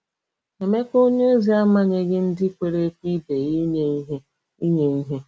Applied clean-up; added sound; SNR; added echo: none; none; none; none.